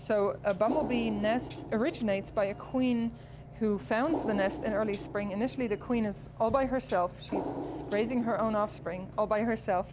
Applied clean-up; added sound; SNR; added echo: none; Tambourine + Water; 11 dB; none.